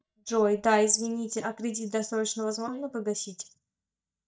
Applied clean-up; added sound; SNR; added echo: neural mask model DeepFilterNet 3.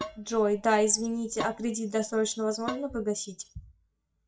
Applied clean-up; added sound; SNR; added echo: classical method WPE with log-MMSE.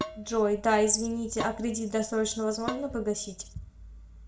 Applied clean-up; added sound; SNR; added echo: none; Dishes, pots, and pans; 13 dB; reverberation time 0.4 s.